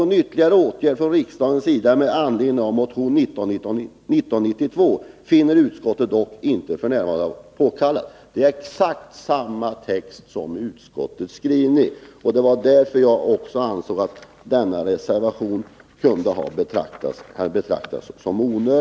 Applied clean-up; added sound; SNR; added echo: none; none; none; none.